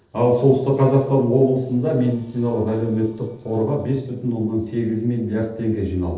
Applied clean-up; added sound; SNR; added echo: neural separator model SepFormer DNS4.